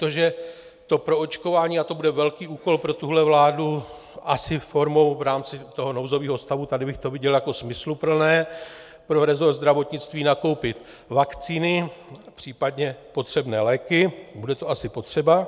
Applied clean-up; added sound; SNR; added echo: none; none; none; none.